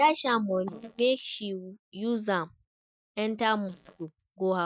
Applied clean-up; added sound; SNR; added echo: neural mask model DeepFilterNet 3.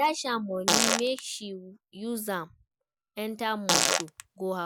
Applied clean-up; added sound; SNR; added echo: none; Fart; -5 dB; none.